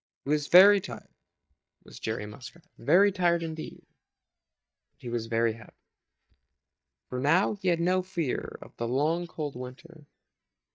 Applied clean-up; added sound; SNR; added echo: neural mask model DeepFilterNet 3.